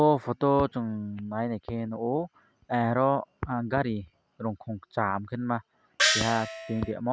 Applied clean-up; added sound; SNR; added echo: none; Gong; -1 dB; none.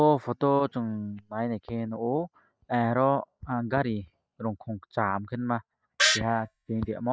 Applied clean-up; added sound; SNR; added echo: neural mask model DeepFilterNet 3.